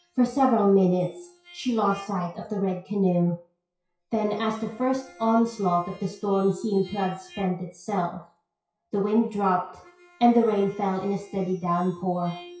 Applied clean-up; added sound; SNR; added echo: classical method WPE with log-MMSE.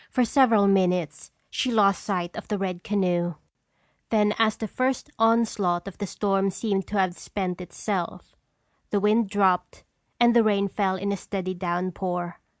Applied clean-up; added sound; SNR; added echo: none; none; none; none.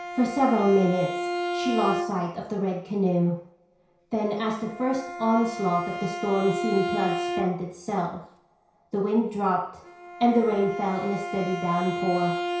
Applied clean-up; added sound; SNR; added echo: none; Bowed string instrument; 7 dB; reverberation time 0.6 s.